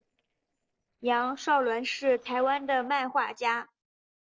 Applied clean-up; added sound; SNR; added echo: neural separator model SepFormer DNS4.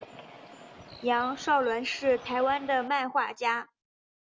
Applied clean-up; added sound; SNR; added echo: none; Bird; 18 dB; none.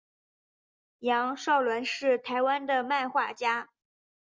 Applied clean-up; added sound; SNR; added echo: none; none; none; none.